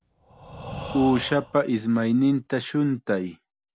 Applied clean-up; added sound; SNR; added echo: none; Breathing; 15 dB; none.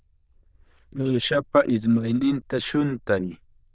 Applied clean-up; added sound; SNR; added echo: neural diffusion model UNIVERSE++.